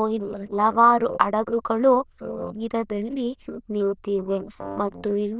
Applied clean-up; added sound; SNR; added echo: neural diffusion model UNIVERSE++.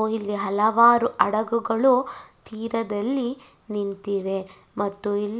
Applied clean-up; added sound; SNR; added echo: none; none; none; none.